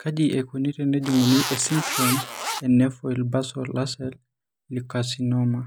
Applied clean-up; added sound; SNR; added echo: none; Zipper (clothing); 4 dB; none.